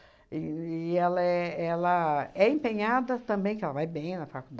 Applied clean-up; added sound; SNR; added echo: none; none; none; none.